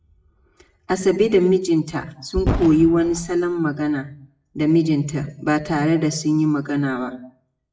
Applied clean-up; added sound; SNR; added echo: classical method WPE with log-MMSE.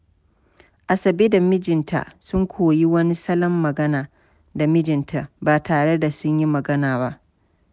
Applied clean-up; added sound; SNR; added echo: none; none; none; none.